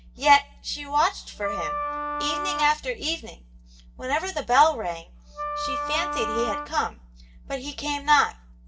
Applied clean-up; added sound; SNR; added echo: none; Wind instrument, woodwind instrument; 4 dB; reverberation time 0.2 s.